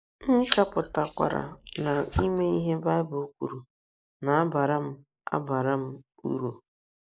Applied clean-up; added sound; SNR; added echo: neural mask model Resemble Enhance denoiser.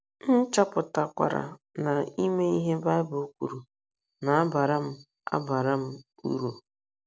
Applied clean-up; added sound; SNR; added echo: none; none; none; none.